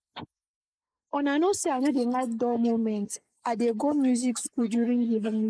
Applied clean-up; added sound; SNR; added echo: neural mask model Resemble Enhance denoiser.